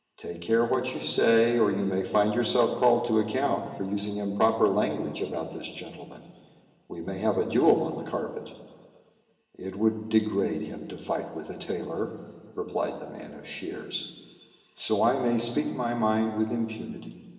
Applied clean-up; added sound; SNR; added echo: none; none; none; reverberation time 1.9 s.